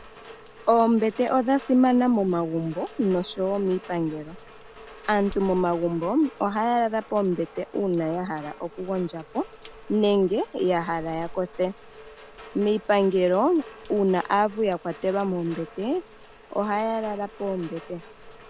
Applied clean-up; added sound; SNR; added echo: none; Rain; 19 dB; none.